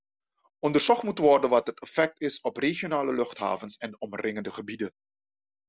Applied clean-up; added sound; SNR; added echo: none; none; none; none.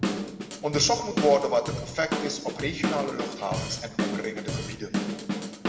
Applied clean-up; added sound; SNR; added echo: none; Drum / Drum kit; 2 dB; reverberation time 1.4 s.